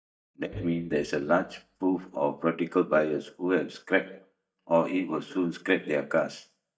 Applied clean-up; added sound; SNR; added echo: neural mask model DeepFilterNet 3.